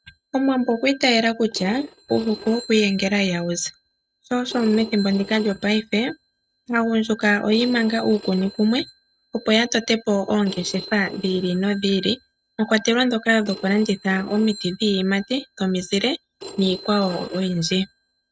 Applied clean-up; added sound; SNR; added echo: neural mask model RNNoise.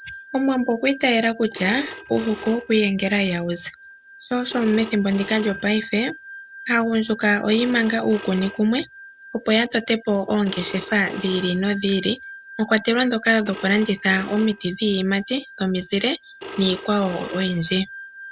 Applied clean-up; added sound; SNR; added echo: none; Telephone; 12 dB; none.